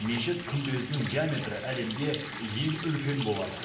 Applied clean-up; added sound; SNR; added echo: none; Water tap, faucet; 7 dB; reverberation time 0.7 s.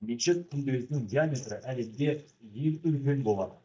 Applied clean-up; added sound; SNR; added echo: neural mask model DeepFilterNet 3.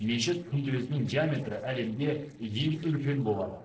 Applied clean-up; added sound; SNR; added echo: neural separator model SepFormer DNS4.